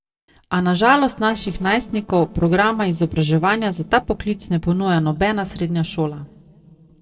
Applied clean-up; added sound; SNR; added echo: neural separator model SepFormer DNS4.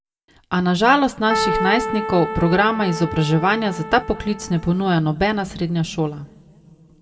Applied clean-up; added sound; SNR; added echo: none; Keyboard (musical); 6 dB; reverberation time 1.3 s.